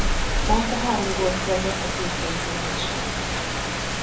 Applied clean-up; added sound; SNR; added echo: none; Rain; -4 dB; reverberation time 0.3 s.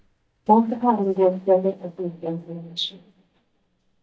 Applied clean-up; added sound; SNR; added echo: neural mask model DeepFilterNet 3.